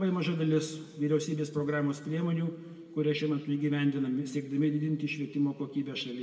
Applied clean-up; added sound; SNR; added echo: none; none; none; reverberation time 1.3 s.